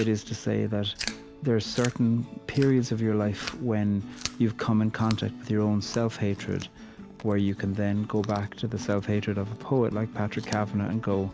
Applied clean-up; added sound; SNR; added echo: none; Chewing, mastication; 18 dB; none.